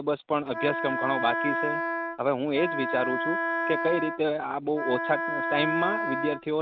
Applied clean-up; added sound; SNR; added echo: none; Wind instrument, woodwind instrument; 1 dB; none.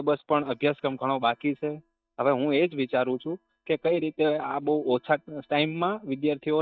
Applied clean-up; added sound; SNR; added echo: neural mask model DeepFilterNet 3.